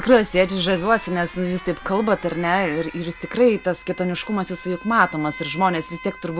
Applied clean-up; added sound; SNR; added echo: none; Alarm; 17 dB; none.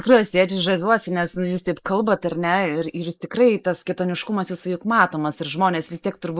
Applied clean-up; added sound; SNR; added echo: neural mask model Resemble Enhance denoiser.